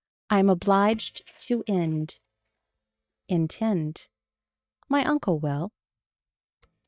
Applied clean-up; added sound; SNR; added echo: neural mask model DeepFilterNet 3.